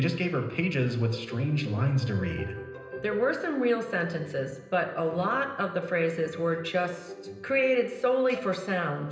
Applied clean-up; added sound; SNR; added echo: none; none; none; reverberation time 0.9 s.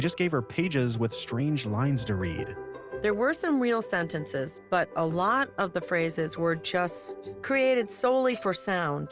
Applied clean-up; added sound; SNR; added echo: none; none; none; none.